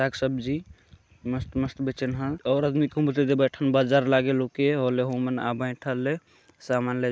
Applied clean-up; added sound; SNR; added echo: none; none; none; none.